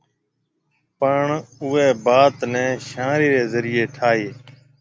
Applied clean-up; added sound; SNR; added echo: none; none; none; none.